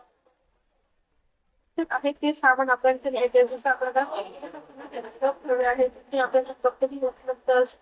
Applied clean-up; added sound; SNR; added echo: neural mask model DeepFilterNet 3.